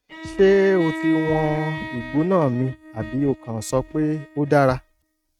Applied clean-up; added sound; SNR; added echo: neural mask model RNNoise.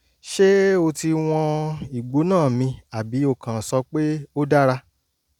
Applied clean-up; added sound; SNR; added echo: none; none; none; none.